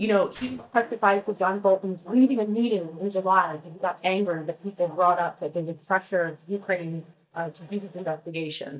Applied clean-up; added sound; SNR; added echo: neural mask model DeepFilterNet 3.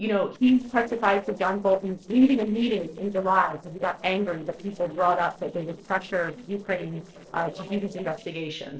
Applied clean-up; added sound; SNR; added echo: neural separator model SepFormer DNS4.